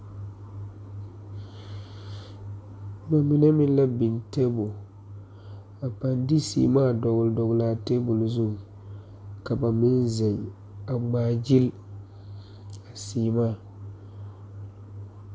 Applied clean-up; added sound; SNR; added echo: none; none; none; none.